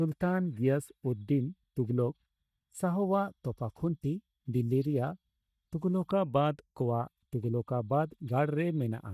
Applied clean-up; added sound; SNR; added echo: neural mask model DeepFilterNet 3.